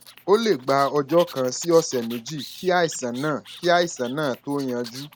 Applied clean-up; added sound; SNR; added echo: none; Animal; 20 dB; none.